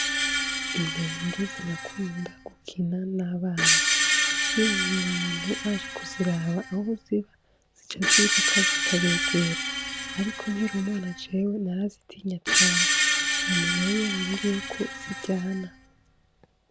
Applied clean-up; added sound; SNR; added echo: none; Screech; -2 dB; none.